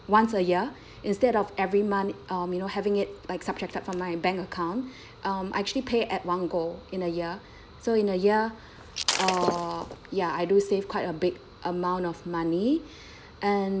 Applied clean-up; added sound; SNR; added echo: none; Shatter; 4 dB; none.